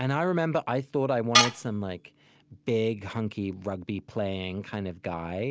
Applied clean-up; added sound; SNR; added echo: none; Tools; 2 dB; none.